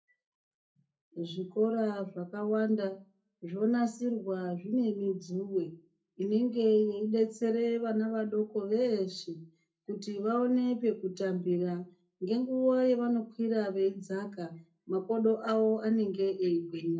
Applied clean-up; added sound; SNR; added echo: none; none; none; reverberation time 0.3 s.